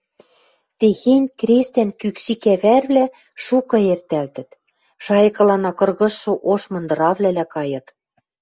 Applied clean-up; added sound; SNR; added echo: none; none; none; none.